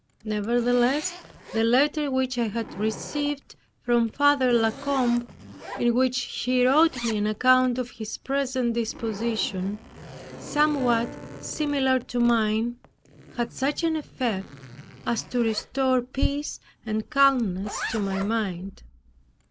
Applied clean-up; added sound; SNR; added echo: none; Zipper (clothing) + Piano; 16 dB; none.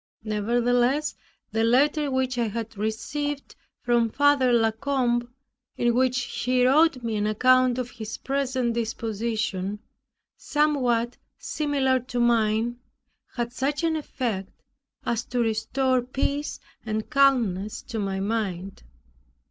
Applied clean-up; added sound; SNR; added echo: none; none; none; none.